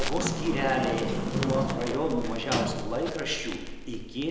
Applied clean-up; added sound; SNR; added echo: none; Crackle + Sliding door; 1 dB; none.